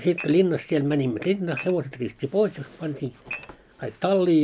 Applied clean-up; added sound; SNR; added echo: none; Dishes, pots, and pans / Glass; 13 dB; none.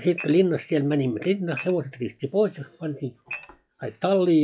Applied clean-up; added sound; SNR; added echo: classical method log-MMSE.